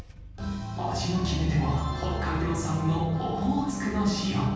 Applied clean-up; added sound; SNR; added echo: none; Engine starting / Car; 20 dB; reverberation time 1.3 s.